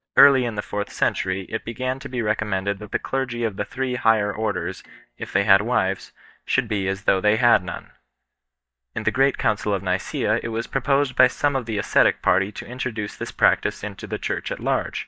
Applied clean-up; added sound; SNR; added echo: neural mask model DeepFilterNet 3.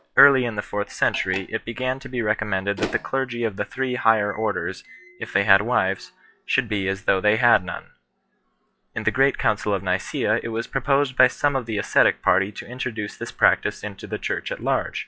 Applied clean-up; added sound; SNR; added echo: classical method log-MMSE.